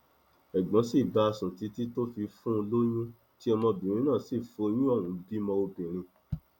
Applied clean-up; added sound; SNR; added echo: none; none; none; none.